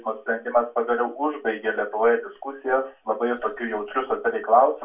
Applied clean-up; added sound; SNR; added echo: none; none; none; reverberation time 0.2 s.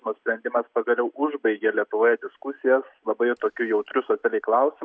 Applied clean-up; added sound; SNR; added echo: none; none; none; none.